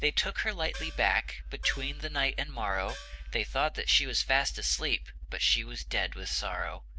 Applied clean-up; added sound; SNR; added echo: none; Gong; 17 dB; none.